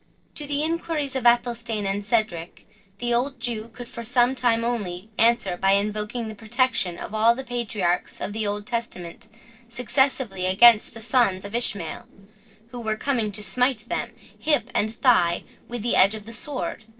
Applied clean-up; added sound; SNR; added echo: neural separator model SepFormer DNS4.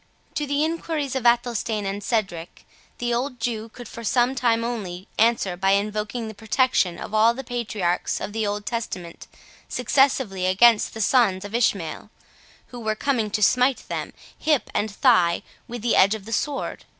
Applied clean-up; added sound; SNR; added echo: none; none; none; none.